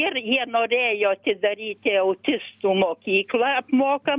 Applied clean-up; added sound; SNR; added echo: none; none; none; none.